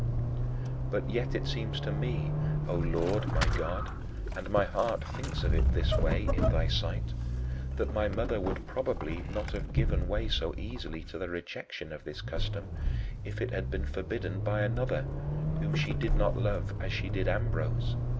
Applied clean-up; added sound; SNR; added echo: none; Squeak / Accelerating, revving, vroom / Vehicle; -4 dB; none.